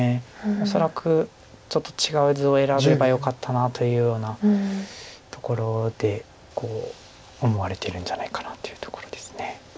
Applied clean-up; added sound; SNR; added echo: none; none; none; none.